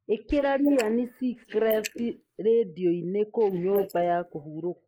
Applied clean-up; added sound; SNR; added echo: neural mask model Resemble Enhance denoiser.